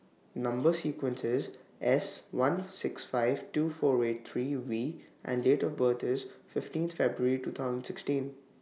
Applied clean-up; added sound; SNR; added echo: none; none; none; none.